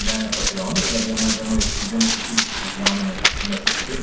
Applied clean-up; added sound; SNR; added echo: none; Run; -3 dB; reverberation time 0.7 s.